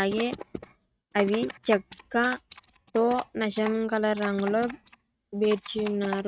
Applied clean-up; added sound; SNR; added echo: neural mask model RNNoise.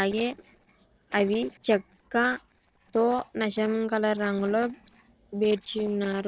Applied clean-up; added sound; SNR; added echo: neural separator model SepFormer DNS4.